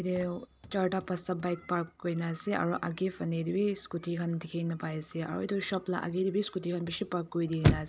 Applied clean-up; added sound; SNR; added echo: none; Chirp, tweet / Slam / Car; 6 dB; none.